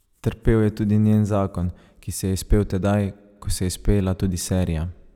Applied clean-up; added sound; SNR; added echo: none; none; none; none.